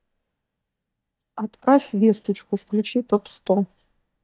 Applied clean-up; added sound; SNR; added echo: neural mask model DeepFilterNet 3.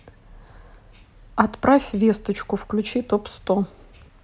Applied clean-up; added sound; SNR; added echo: none; none; none; none.